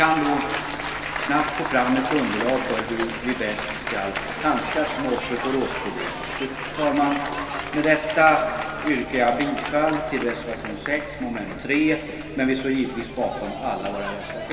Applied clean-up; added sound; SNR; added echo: none; Applause / Cheering; 7 dB; reverberation time 2.4 s.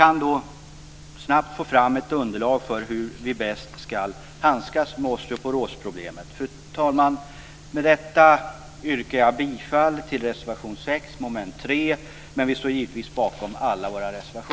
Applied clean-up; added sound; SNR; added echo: none; none; none; none.